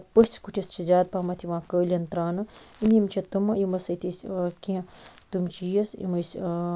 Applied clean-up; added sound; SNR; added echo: none; none; none; none.